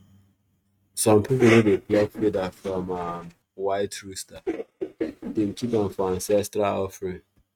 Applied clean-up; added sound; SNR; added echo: neural mask model RNNoise.